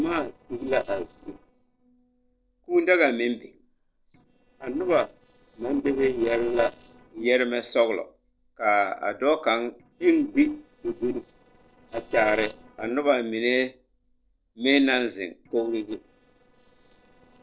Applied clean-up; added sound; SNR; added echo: neural separator model SepFormer DNS4.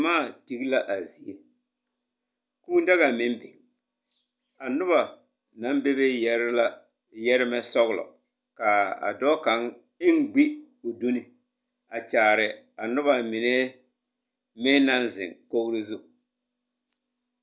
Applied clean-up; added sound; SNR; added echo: none; none; none; none.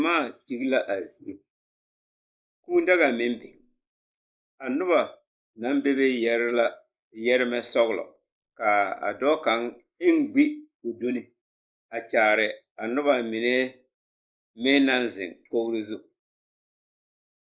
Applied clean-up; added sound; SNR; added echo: neural mask model Resemble Enhance denoiser.